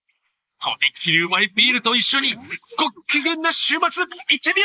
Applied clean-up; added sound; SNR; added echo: neural mask model Resemble Enhance denoiser.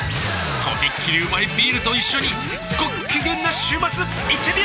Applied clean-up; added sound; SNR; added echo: none; Musical instrument; 14 dB; none.